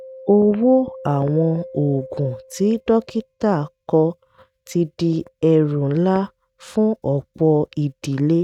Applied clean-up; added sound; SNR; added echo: neural mask model RNNoise.